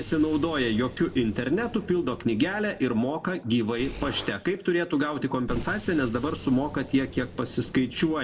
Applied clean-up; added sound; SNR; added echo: none; Explosion; 14 dB; reverberation time 0.9 s.